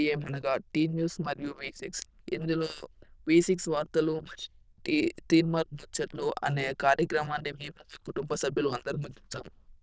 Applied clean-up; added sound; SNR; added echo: neural diffusion model UNIVERSE++.